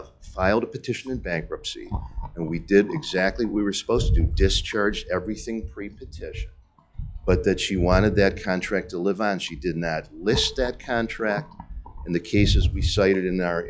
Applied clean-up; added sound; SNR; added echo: classical method log-MMSE.